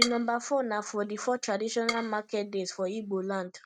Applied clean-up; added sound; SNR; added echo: neural mask model RNNoise.